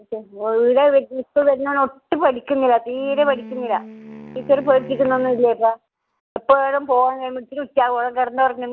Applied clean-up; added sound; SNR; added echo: none; Wind instrument, woodwind instrument; 18 dB; none.